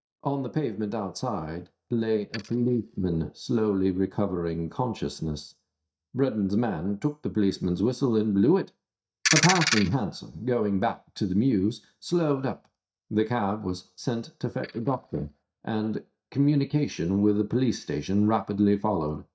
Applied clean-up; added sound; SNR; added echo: neural mask model DeepFilterNet 3.